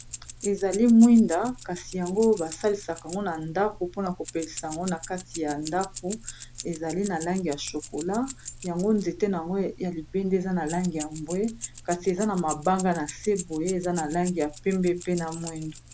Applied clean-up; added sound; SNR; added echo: none; Keys jangling; 15 dB; none.